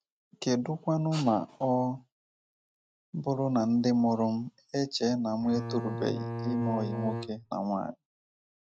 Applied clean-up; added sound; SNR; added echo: neural mask model RNNoise.